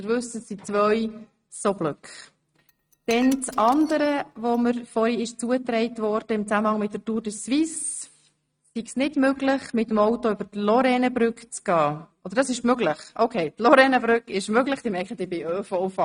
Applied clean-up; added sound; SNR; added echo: neural mask model RNNoise.